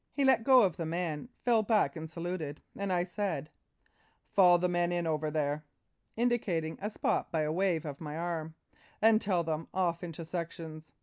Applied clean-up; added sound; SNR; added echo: none; none; none; none.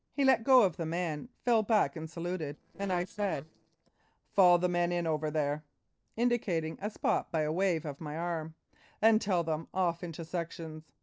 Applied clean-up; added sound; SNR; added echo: neural separator model SepFormer DNS4.